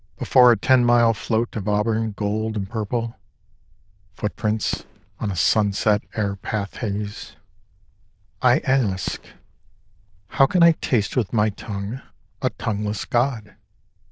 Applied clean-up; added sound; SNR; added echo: neural diffusion model UNIVERSE++.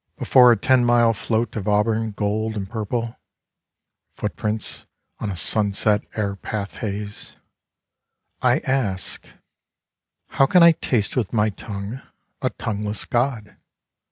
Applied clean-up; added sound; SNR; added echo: none; none; none; none.